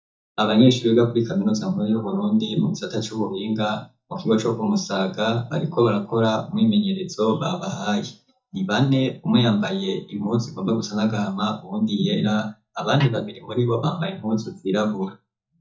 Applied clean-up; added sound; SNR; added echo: neural mask model DeepFilterNet 3.